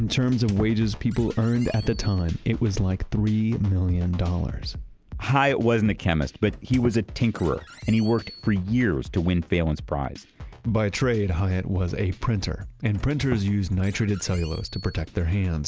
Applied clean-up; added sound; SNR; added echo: none; Squeak; 17 dB; none.